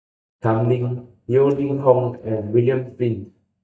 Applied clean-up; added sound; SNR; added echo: neural mask model DeepFilterNet 3.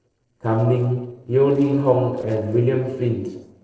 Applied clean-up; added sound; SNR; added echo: neural separator model SepFormer DNS4.